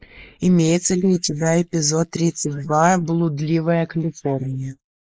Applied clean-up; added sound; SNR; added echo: neural mask model Resemble Enhance denoiser.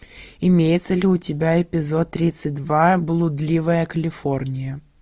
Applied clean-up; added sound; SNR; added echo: none; none; none; none.